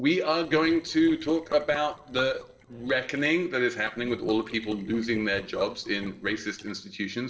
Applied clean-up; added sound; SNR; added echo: neural separator model SepFormer DNS4.